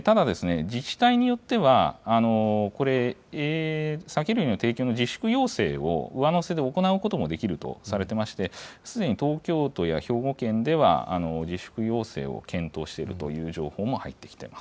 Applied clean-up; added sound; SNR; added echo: none; none; none; none.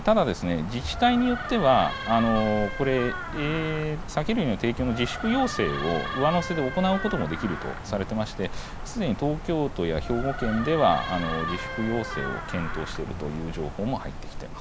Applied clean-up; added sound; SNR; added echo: none; Door + Wind; 7 dB; none.